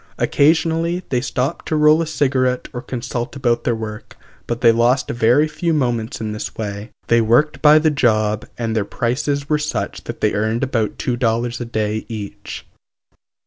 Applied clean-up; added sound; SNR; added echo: none; none; none; none.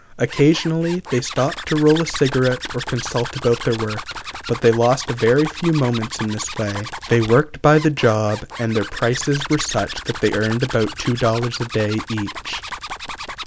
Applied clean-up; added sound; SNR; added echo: none; Zipper (clothing); 11 dB; none.